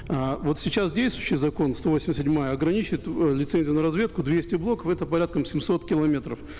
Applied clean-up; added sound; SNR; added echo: none; Thunder; 16 dB; none.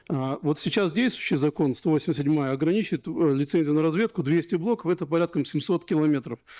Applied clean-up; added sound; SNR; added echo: neural mask model DeepFilterNet 3.